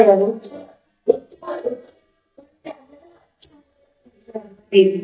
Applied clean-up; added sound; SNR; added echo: neural mask model DeepFilterNet 3.